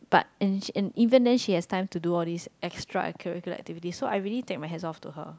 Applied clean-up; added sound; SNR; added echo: none; none; none; none.